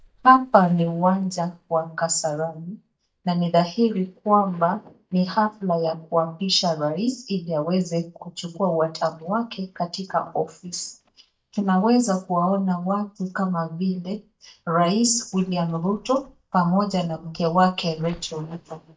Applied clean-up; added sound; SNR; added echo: neural mask model DeepFilterNet 3.